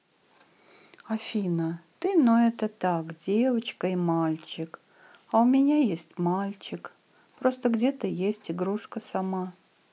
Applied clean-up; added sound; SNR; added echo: none; none; none; none.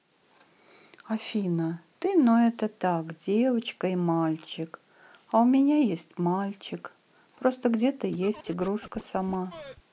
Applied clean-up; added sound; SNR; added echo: none; Scratching (performance technique); 18 dB; none.